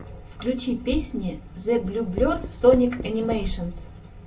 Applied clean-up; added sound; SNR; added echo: none; Writing; 11 dB; reverberation time 0.2 s.